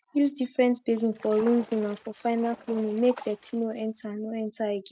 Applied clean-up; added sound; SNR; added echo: neural mask model RNNoise.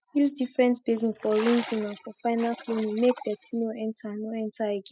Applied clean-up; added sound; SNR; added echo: classical method spectral subtraction.